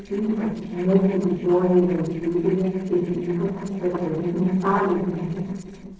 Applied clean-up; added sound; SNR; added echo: neural separator model SepFormer DNS4.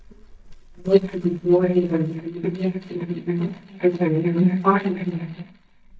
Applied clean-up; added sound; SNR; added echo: neural mask model DeepFilterNet 3.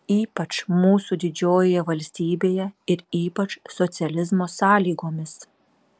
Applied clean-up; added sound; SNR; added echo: none; none; none; none.